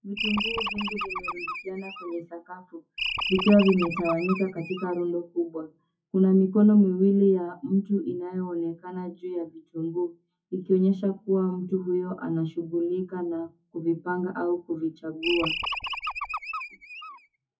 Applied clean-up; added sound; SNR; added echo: classical method WPE with log-MMSE.